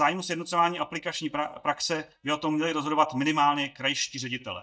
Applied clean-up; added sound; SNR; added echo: neural mask model DeepFilterNet 3.